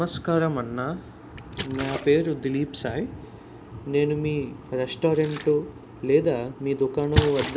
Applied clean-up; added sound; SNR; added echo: none; Splash, splatter; 9 dB; none.